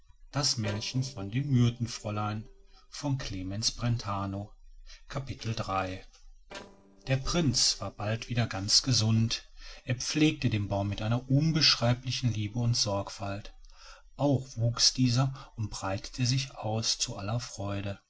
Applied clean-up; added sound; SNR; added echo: neural separator model SepFormer DNS4.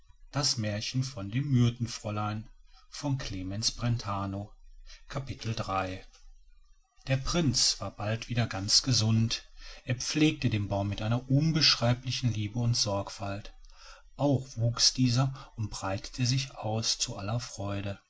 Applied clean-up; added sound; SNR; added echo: none; none; none; none.